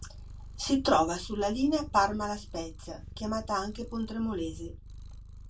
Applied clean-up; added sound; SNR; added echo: none; Purr; 12 dB; reverberation time 0.2 s.